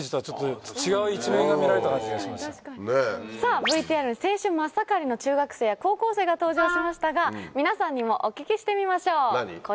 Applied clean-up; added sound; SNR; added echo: none; Wind instrument, woodwind instrument; 4 dB; none.